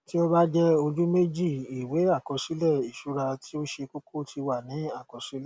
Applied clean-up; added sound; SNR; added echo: none; none; none; none.